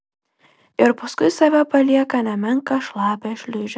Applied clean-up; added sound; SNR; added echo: none; none; none; none.